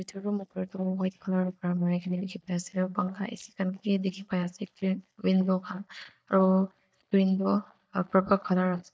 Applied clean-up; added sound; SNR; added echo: neural mask model DeepFilterNet 3.